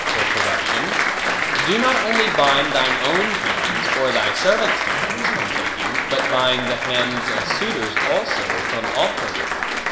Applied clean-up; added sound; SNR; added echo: none; Applause; -2 dB; reverberation time 1.2 s.